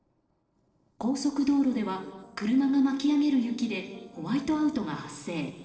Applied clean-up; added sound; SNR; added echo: neural separator model SepFormer DNS4.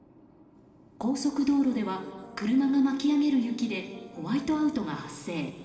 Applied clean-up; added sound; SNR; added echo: none; Piano; 19 dB; reverberation time 2.6 s.